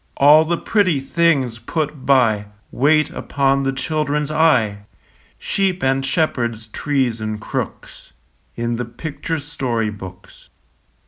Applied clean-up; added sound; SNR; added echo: none; none; none; none.